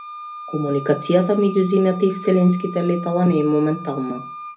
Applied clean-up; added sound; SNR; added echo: none; Wind instrument, woodwind instrument; 15 dB; reverberation time 0.3 s.